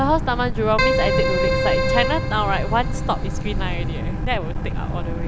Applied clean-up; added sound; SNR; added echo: none; Keyboard (musical) + Boat, Water vehicle; -3 dB; none.